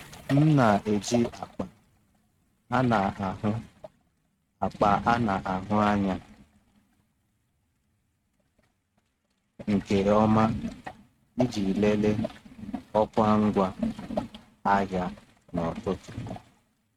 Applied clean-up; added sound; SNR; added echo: neural mask model RNNoise.